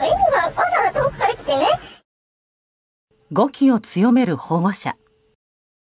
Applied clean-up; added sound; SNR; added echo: none; none; none; none.